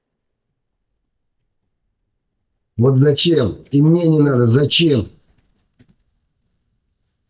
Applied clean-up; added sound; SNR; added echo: neural mask model DeepFilterNet 3.